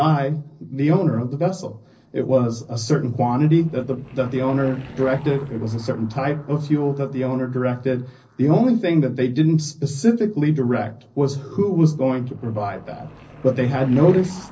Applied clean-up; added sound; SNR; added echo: neural separator model SepFormer DNS4.